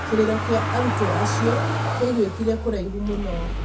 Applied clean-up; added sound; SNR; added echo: none; Motor vehicle (road); 1 dB; reverberation time 0.3 s.